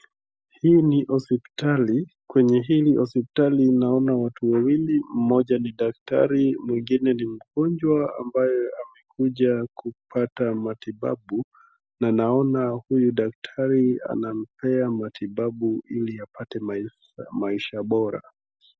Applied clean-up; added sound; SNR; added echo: none; none; none; none.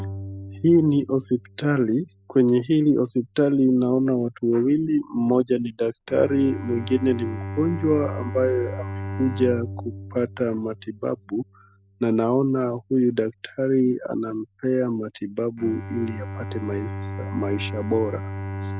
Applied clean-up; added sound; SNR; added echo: none; Bowed string instrument; 12 dB; none.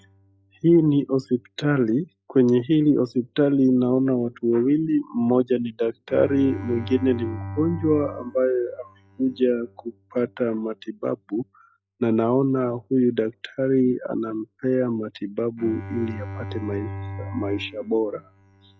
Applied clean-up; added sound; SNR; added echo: classical method log-MMSE.